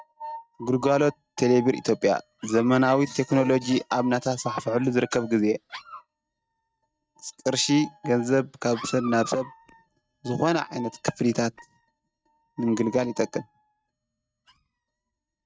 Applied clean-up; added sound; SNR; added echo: neural mask model RNNoise.